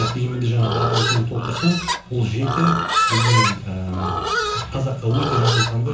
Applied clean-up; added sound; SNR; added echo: none; Livestock, farm animals, working animals; 2 dB; reverberation time 0.7 s.